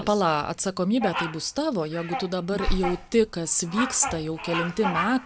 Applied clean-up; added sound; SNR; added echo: none; Bird vocalization, bird call, bird song; 9 dB; none.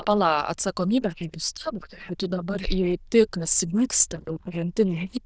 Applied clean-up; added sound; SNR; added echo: neural diffusion model UNIVERSE++.